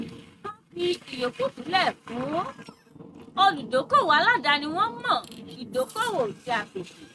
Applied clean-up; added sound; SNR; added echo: neural mask model RNNoise.